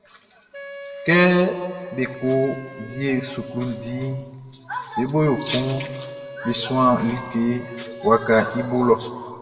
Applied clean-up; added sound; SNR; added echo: none; Wind instrument, woodwind instrument; 16 dB; reverberation time 1.5 s.